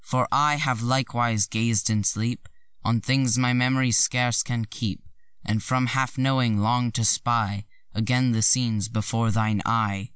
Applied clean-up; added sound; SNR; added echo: none; none; none; none.